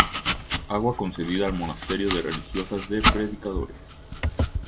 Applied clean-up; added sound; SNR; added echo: none; Domestic sounds, home sounds; 0 dB; none.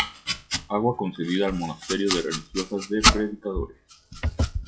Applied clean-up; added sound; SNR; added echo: classical method log-MMSE.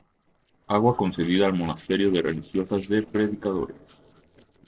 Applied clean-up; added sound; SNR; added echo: neural separator model SepFormer DNS4.